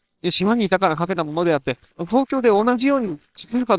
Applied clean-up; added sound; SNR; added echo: neural separator model SepFormer WHAMR!.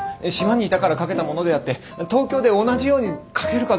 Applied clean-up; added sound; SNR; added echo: none; none; none; none.